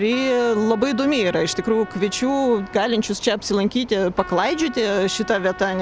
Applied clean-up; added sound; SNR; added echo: none; Trumpet; 17 dB; none.